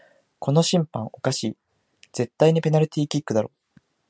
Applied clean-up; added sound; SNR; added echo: none; none; none; none.